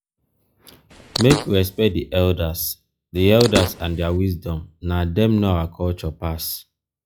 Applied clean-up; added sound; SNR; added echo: classical method log-MMSE.